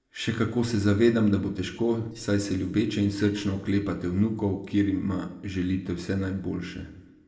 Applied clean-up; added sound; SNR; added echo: neural separator model SepFormer DNS4.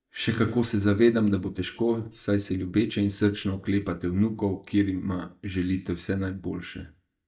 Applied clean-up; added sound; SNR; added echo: neural mask model DeepFilterNet 3.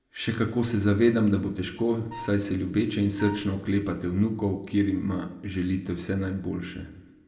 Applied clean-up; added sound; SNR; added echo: none; Wind instrument, woodwind instrument; 15 dB; reverberation time 0.4 s.